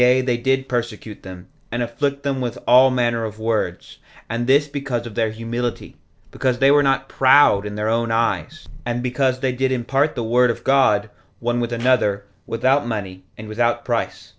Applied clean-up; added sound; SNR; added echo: neural separator model SepFormer DNS4.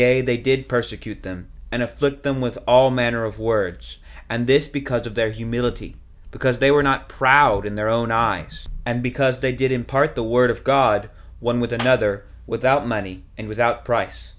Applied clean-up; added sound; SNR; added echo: none; Clapping; 15 dB; none.